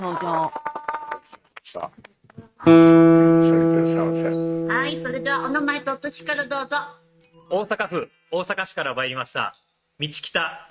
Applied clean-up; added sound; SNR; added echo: neural mask model RNNoise.